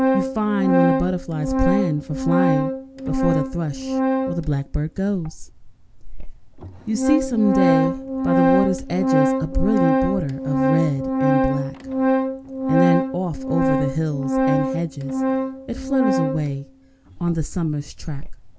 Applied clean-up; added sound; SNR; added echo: none; Organ; -2 dB; none.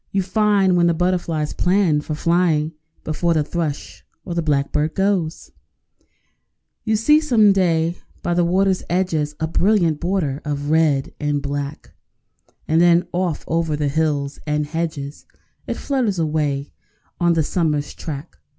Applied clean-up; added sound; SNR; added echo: none; none; none; none.